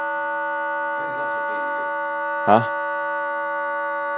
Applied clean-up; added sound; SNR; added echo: none; Wind instrument, woodwind instrument; -4 dB; none.